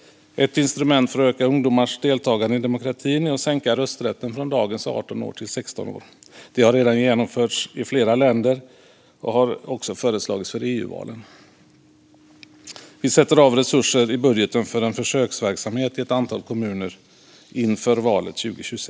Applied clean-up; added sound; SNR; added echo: none; none; none; none.